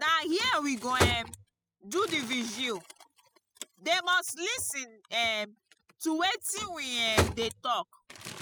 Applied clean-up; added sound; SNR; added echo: classical method spectral subtraction.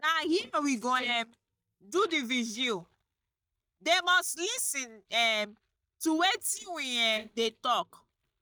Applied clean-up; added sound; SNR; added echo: neural mask model DeepFilterNet 3.